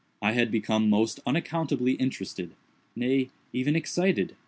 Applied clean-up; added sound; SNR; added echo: none; none; none; none.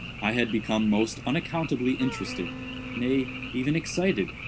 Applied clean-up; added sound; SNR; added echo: none; Wind instrument, woodwind instrument + Frog; 10 dB; none.